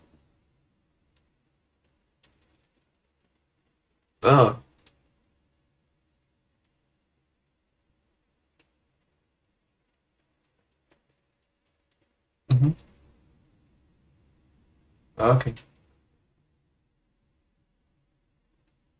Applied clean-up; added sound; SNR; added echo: neural mask model RNNoise.